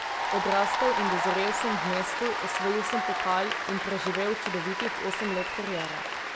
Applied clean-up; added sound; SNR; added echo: none; Applause / Cheering; -1 dB; none.